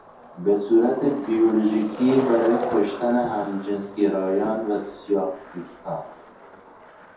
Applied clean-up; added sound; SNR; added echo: none; Skateboard; 13 dB; reverberation time 0.6 s.